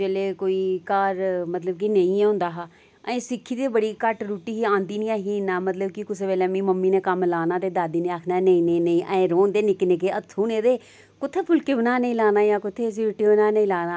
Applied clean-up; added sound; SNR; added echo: none; none; none; none.